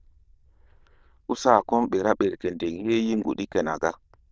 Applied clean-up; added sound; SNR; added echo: neural diffusion model UNIVERSE++.